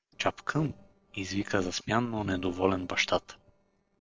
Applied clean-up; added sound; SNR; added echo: neural separator model SepFormer DNS4.